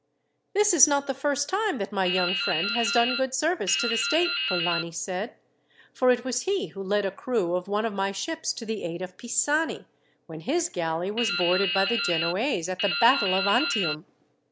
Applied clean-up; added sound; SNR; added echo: none; Drip; 2 dB; none.